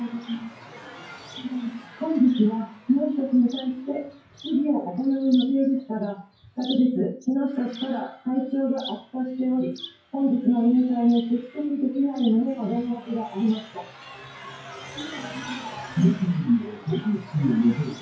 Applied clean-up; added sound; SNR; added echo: classical method WPE with log-MMSE.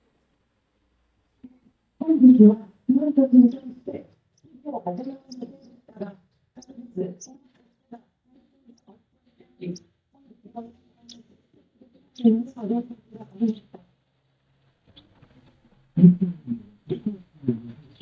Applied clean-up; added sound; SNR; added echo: neural mask model DeepFilterNet 3.